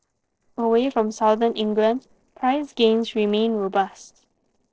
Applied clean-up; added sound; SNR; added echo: neural separator model SepFormer DNS4.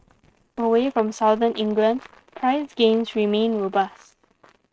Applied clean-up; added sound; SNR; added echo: neural mask model RNNoise.